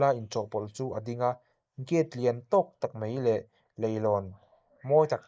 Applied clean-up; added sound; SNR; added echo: neural mask model Resemble Enhance denoiser.